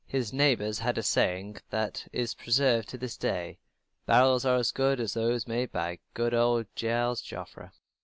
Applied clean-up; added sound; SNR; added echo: none; none; none; none.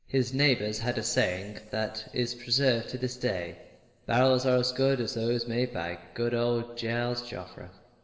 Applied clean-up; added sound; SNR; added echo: none; none; none; reverberation time 2.4 s.